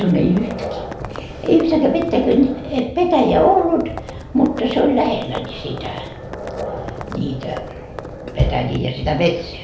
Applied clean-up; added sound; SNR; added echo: none; Livestock, farm animals, working animals; 12 dB; reverberation time 0.4 s.